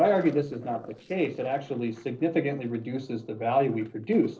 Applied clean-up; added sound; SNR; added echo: neural separator model SepFormer DNS4.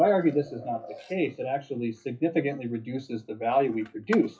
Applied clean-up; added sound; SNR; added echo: classical method WPE with log-MMSE.